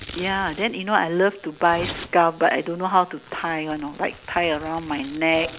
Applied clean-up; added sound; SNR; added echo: none; Domestic sounds, home sounds; 18 dB; none.